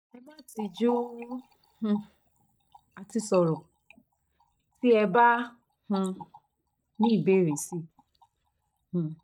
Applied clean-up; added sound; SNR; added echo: neural mask model DeepFilterNet 3.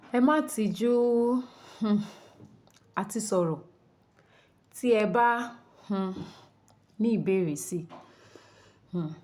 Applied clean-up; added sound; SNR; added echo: none; none; none; none.